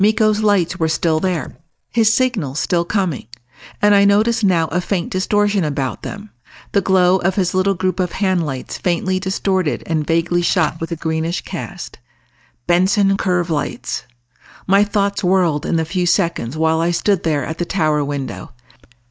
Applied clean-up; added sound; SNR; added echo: neural mask model DeepFilterNet 3.